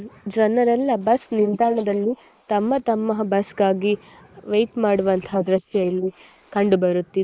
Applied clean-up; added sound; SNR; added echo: neural mask model Resemble Enhance denoiser.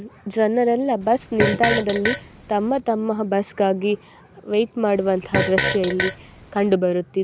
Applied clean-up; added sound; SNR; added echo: none; Fart; 5 dB; none.